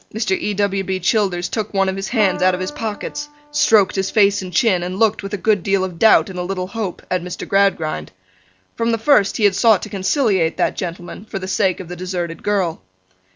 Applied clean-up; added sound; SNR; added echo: none; Piano; 16 dB; none.